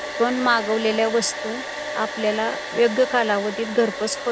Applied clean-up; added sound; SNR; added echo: none; Domestic sounds, home sounds; 8 dB; none.